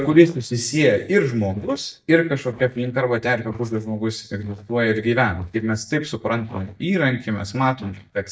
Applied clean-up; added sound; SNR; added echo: neural mask model DeepFilterNet 3.